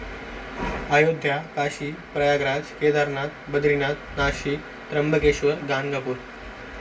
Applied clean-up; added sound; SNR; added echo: none; none; none; reverberation time 0.2 s.